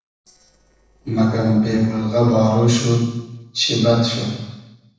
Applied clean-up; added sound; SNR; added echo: neural separator model SepFormer DNS4.